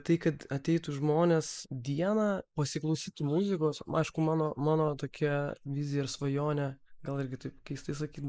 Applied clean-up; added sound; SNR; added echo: neural mask model Resemble Enhance denoiser.